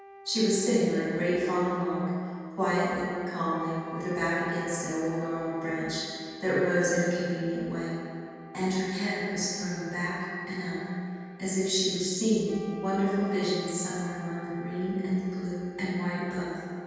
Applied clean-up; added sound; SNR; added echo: none; Wind instrument, woodwind instrument; 18 dB; reverberation time 2.1 s.